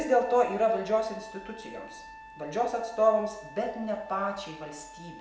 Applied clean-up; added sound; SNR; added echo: none; Trumpet; 18 dB; none.